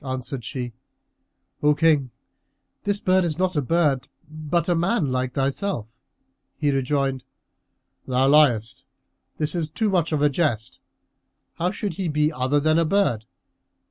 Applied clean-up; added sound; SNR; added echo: none; none; none; none.